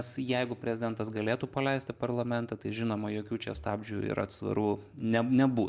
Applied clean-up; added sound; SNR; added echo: none; none; none; none.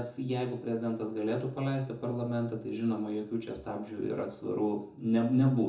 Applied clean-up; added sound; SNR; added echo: none; none; none; reverberation time 0.6 s.